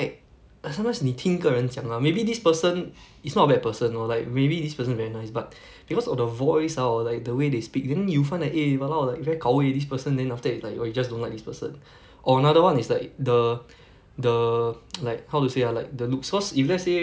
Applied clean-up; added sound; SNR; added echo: none; none; none; none.